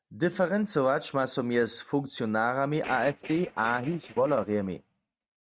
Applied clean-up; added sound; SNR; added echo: neural mask model RNNoise.